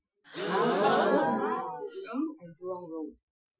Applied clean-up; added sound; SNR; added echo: classical method Wiener filter.